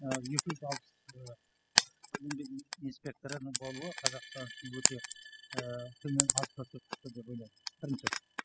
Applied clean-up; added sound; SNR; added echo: classical method spectral subtraction.